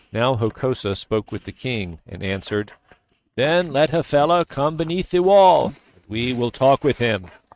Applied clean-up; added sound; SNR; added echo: neural mask model RNNoise.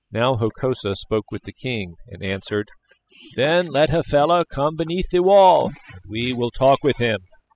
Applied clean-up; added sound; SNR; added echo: classical method spectral subtraction.